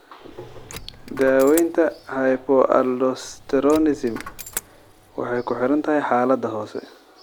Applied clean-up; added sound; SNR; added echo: none; Coin (dropping); 17 dB; none.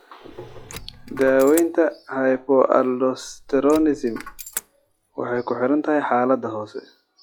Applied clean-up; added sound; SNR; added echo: classical method log-MMSE.